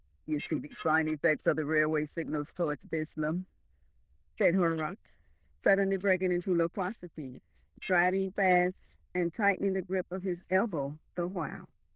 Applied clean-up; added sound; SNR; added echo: neural diffusion model UNIVERSE++.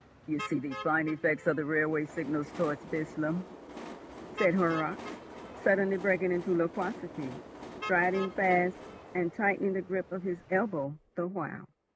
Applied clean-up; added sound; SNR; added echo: none; Train + Motor vehicle (road); 14 dB; none.